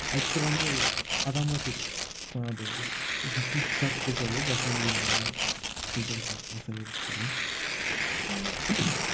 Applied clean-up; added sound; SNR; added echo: none; Tearing; -3 dB; none.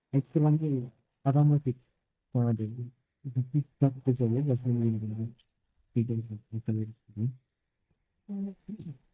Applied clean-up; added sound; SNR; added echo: neural mask model DeepFilterNet 3.